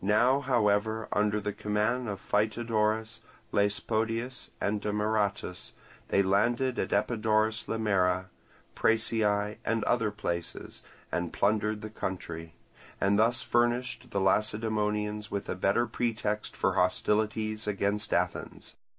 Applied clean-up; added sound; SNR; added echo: none; none; none; none.